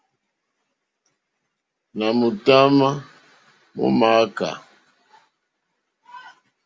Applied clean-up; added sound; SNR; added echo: none; none; none; none.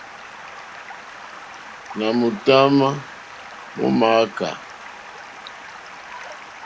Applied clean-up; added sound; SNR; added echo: none; Stream; 15 dB; none.